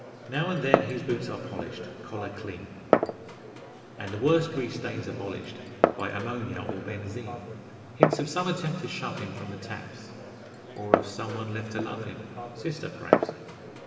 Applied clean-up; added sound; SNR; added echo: none; Glass; -1 dB; reverberation time 2.7 s.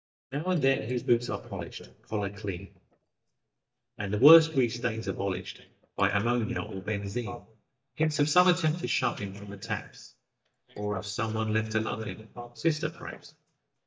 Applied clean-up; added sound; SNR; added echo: neural mask model DeepFilterNet 3.